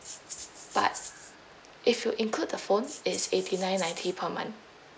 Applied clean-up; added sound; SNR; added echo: none; Rattle (instrument); 13 dB; none.